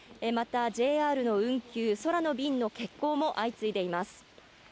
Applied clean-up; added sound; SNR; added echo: none; none; none; none.